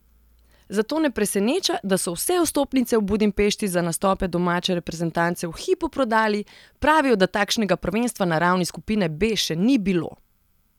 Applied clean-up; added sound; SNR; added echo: none; none; none; none.